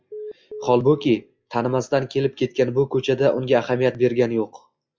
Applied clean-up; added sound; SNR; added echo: classical method log-MMSE.